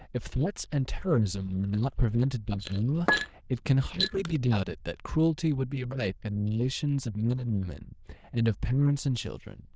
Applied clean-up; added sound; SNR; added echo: neural diffusion model UNIVERSE++.